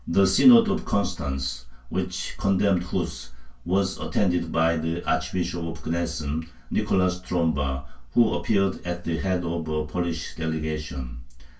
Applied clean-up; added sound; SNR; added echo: none; none; none; reverberation time 0.1 s.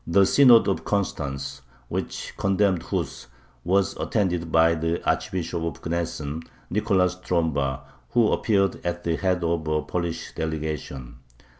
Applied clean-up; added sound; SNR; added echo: none; none; none; none.